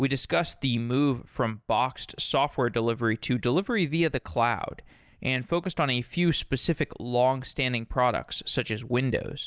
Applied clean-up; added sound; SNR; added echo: none; none; none; none.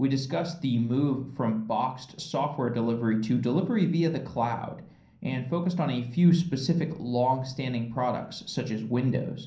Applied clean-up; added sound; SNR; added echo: none; none; none; reverberation time 0.6 s.